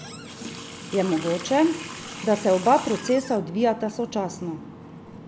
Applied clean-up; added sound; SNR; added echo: none; Water tap, faucet; 13 dB; none.